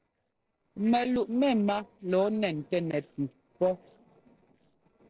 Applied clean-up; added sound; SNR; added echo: neural separator model SepFormer DNS4.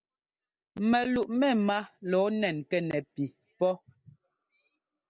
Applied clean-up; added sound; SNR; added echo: none; none; none; none.